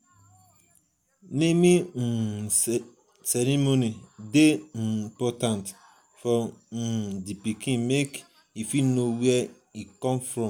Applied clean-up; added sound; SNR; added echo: none; none; none; none.